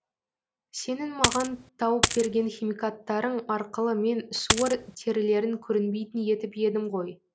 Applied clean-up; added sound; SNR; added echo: none; Coin (dropping); -1 dB; none.